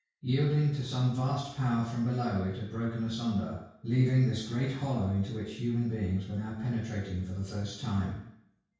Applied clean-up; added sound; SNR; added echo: none; none; none; reverberation time 0.6 s.